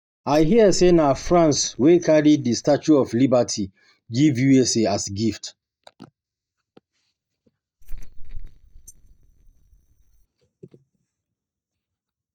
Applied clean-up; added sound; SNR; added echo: neural mask model DeepFilterNet 3.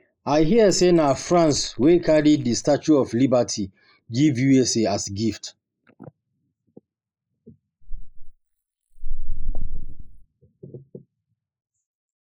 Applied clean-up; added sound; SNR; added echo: neural mask model Resemble Enhance denoiser.